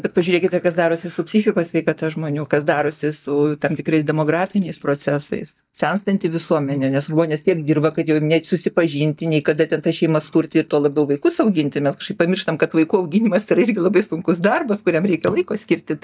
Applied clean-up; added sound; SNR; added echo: neural mask model DeepFilterNet 3.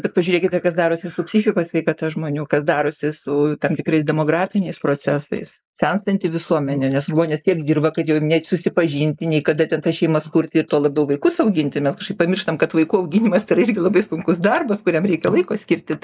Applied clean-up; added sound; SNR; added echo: neural mask model Resemble Enhance denoiser.